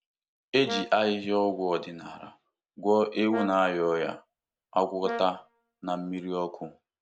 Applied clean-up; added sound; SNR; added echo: none; Brass instrument; 13 dB; none.